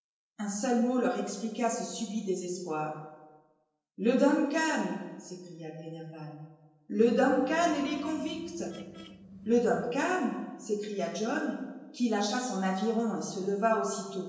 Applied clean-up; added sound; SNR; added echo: neural separator model SepFormer DNS4.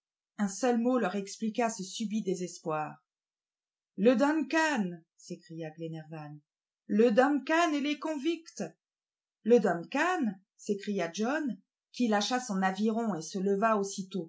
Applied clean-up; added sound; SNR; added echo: none; none; none; none.